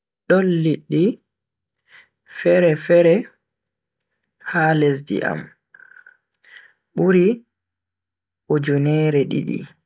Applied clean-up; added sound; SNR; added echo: none; none; none; none.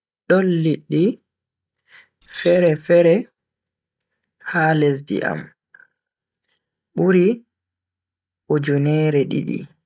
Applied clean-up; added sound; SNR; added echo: neural mask model RNNoise.